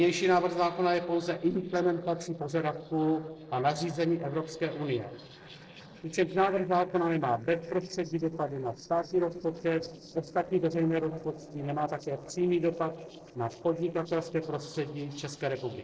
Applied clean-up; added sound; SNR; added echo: neural separator model SepFormer DNS4.